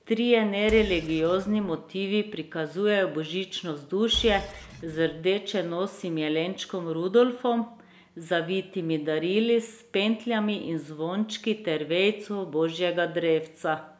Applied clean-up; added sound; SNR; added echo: none; Engine; 13 dB; none.